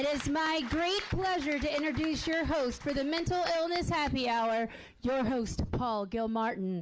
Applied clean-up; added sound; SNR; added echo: none; none; none; none.